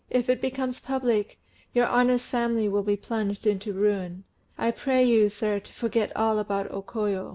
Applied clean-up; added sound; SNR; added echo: none; none; none; none.